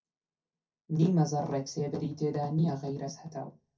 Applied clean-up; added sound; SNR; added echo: none; none; none; reverberation time 0.3 s.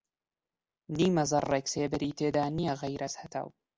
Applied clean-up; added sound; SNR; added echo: none; none; none; none.